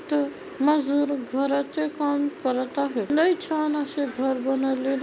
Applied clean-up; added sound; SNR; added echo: none; none; none; none.